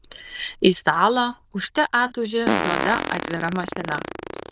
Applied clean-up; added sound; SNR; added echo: neural diffusion model UNIVERSE++.